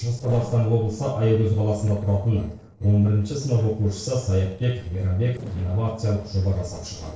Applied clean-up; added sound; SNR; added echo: neural separator model SepFormer DNS4.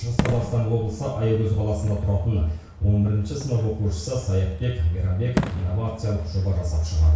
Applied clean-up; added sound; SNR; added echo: none; Fireworks; 11 dB; reverberation time 0.6 s.